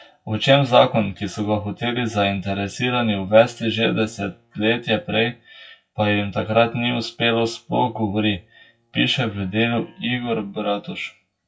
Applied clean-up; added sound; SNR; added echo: classical method WPE with log-MMSE.